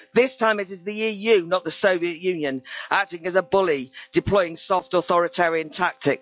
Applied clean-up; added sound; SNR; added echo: classical method log-MMSE.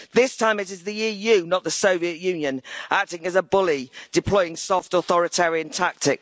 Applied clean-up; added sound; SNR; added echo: none; none; none; none.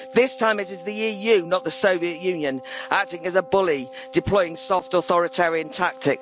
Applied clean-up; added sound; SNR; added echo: none; Wind instrument, woodwind instrument; 17 dB; none.